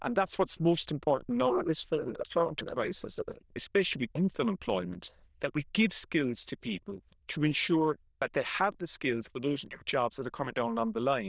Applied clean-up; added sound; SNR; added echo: neural diffusion model UNIVERSE++.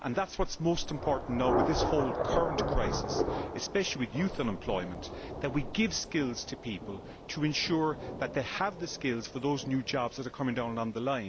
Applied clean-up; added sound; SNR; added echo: none; Thunder / Rain; 4 dB; none.